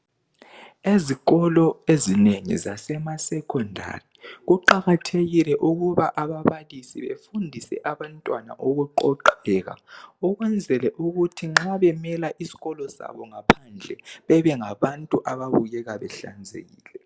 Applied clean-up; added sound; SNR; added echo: none; none; none; none.